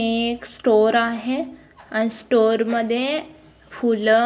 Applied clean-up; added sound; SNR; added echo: none; none; none; reverberation time 0.2 s.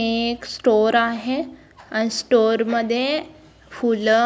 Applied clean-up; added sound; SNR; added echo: none; none; none; none.